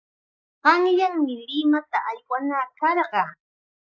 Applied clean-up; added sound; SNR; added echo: neural mask model Resemble Enhance denoiser.